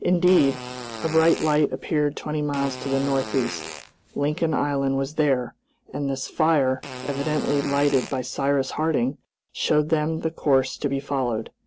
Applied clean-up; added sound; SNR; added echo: none; Fart; 12 dB; none.